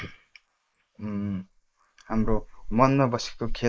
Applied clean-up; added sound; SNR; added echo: neural mask model Resemble Enhance denoiser.